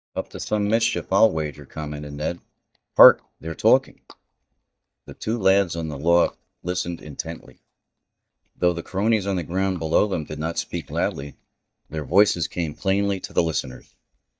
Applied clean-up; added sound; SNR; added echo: neural mask model DeepFilterNet 3.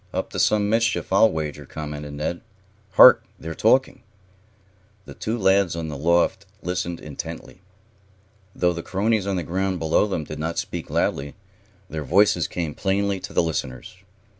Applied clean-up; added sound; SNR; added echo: none; none; none; none.